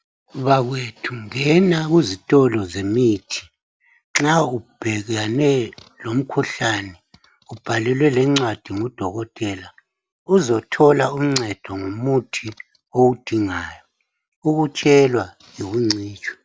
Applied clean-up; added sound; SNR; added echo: none; none; none; none.